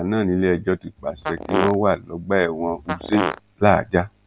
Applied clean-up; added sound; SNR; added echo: none; Fart; 6 dB; none.